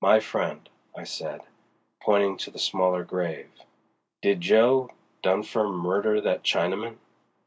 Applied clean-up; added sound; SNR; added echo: none; none; none; none.